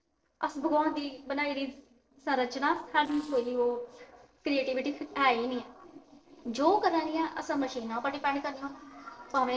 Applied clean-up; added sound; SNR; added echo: neural separator model SepFormer DNS4.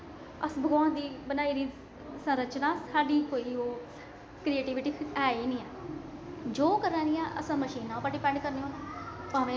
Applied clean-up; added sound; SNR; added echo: none; none; none; none.